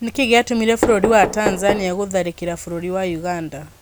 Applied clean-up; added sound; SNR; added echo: none; Knock; 8 dB; none.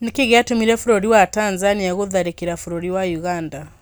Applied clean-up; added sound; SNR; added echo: none; none; none; none.